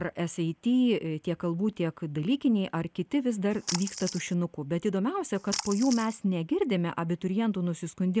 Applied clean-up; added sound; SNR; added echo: none; Splash, splatter; 9 dB; none.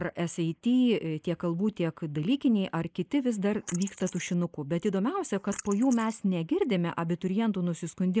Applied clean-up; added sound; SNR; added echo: neural mask model Resemble Enhance denoiser.